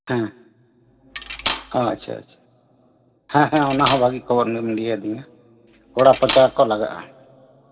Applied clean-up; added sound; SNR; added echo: none; Cutlery, silverware; 10 dB; reverberation time 2.1 s.